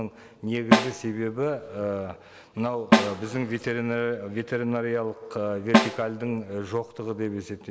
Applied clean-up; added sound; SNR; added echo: none; Snare drum; -4 dB; none.